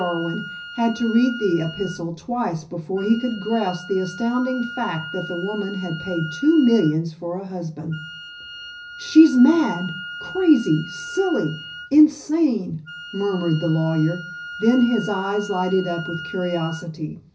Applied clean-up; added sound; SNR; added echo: none; Wind instrument, woodwind instrument; 14 dB; reverberation time 0.4 s.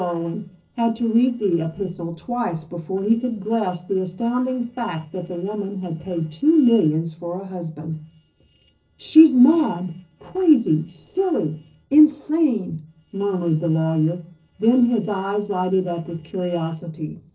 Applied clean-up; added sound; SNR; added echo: neural separator model SepFormer DNS4.